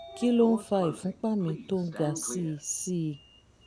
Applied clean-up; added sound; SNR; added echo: none; Sliding door; 14 dB; none.